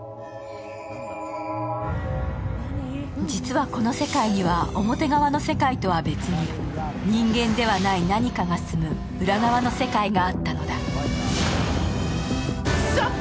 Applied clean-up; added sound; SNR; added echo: none; none; none; none.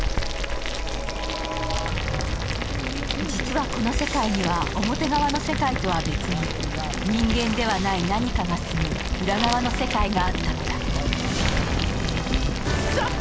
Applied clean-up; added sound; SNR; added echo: none; Boiling; 2 dB; none.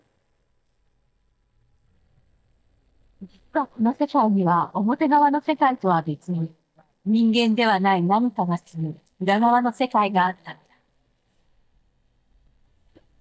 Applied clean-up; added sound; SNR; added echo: neural mask model DeepFilterNet 3.